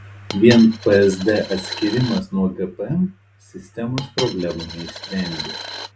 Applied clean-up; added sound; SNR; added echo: none; Coin (dropping); 12 dB; none.